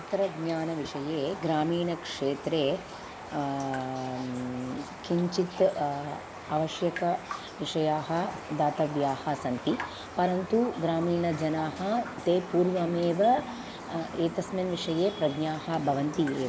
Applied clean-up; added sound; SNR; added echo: none; Raindrop; 12 dB; none.